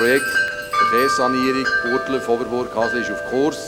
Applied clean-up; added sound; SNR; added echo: none; Wind chime; 1 dB; none.